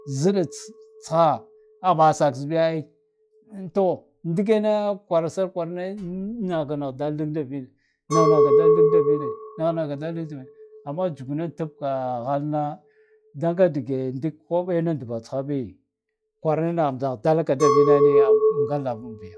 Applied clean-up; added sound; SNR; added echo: classical method log-MMSE.